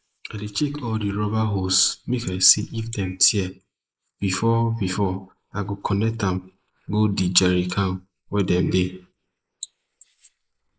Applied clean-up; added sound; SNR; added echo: neural mask model Resemble Enhance denoiser.